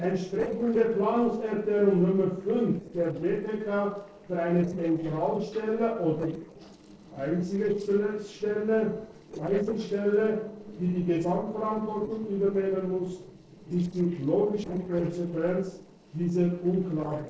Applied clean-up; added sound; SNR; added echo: neural separator model SepFormer DNS4.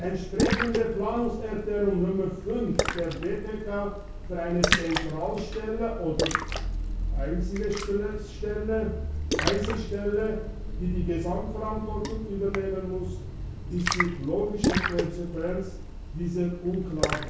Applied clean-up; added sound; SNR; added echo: none; Splash, splatter; 1 dB; reverberation time 0.6 s.